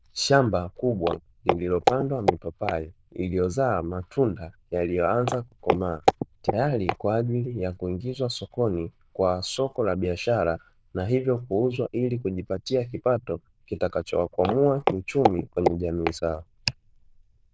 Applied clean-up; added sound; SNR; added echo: neural diffusion model UNIVERSE++.